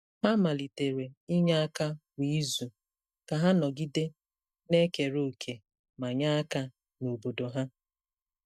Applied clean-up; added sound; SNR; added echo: neural mask model DeepFilterNet 3.